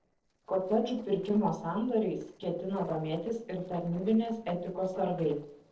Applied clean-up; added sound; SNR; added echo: neural separator model SepFormer DNS4.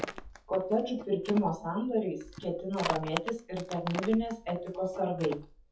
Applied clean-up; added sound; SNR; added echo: classical method WPE with log-MMSE.